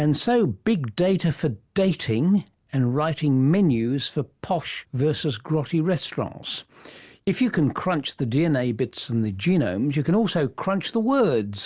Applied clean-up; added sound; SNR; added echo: none; none; none; none.